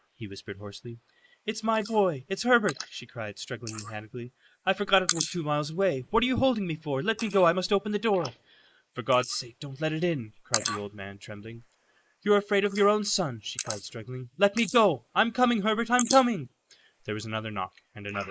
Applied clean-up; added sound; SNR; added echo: neural mask model Resemble Enhance denoiser.